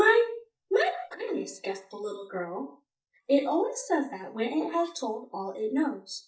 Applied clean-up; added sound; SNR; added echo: neural mask model DeepFilterNet 3.